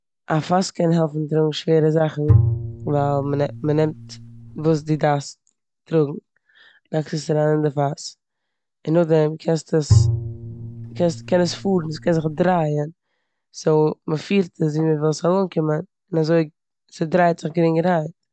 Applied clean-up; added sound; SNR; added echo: none; Bowed string instrument; 2 dB; none.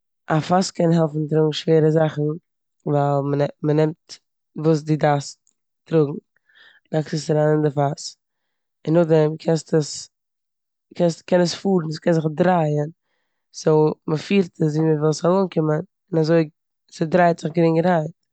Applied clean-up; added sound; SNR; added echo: none; none; none; none.